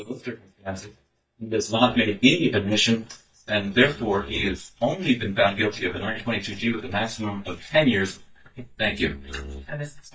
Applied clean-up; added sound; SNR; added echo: neural mask model DeepFilterNet 3.